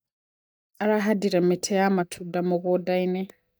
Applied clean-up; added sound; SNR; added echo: neural mask model DeepFilterNet 3.